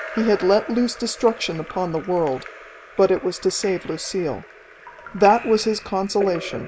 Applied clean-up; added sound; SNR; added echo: none; Drip / Trickle, dribble / Splash, splatter; 15 dB; none.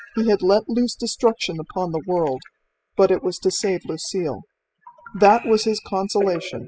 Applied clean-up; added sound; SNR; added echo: classical method spectral subtraction.